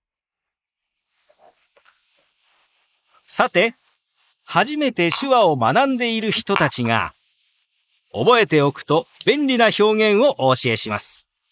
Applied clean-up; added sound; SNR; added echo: neural mask model Resemble Enhance denoiser.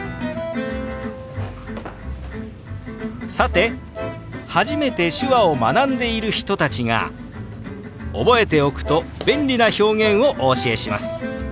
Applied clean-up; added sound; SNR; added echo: none; none; none; none.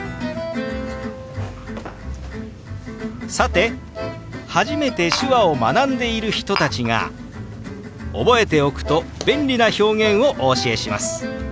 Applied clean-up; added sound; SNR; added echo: none; Glass; 11 dB; none.